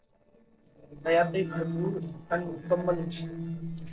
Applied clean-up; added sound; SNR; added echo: neural separator model SepFormer DNS4.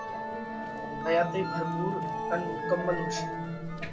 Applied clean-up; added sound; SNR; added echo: none; Musical instrument; 0 dB; reverberation time 0.2 s.